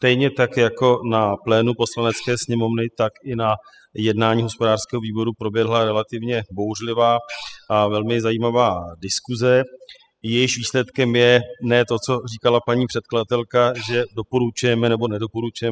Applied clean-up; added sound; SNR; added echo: classical method spectral subtraction.